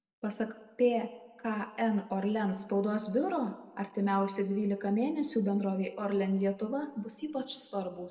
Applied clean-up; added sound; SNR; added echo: none; none; none; reverberation time 1.2 s.